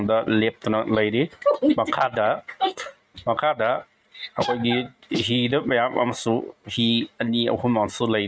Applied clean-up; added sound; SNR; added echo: neural mask model RNNoise.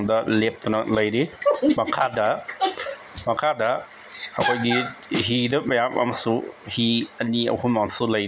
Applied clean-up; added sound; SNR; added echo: none; Snare drum; 9 dB; none.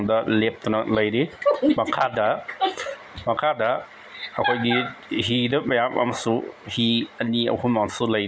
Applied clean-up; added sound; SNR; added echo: none; none; none; none.